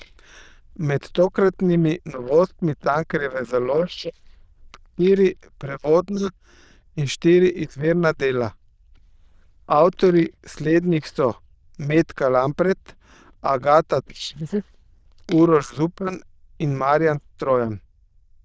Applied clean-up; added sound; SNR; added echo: neural diffusion model UNIVERSE++.